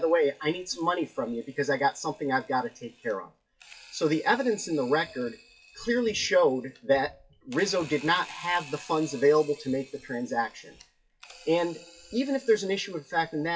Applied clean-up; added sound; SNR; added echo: classical method WPE with log-MMSE.